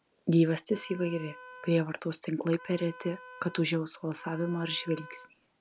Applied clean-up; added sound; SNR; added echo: none; Wind instrument, woodwind instrument; 19 dB; none.